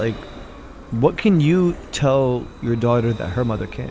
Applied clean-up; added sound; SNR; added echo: none; Vehicle; 16 dB; none.